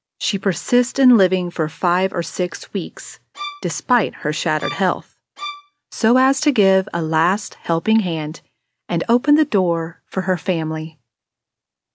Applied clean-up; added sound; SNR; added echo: none; Bowed string instrument; 14 dB; none.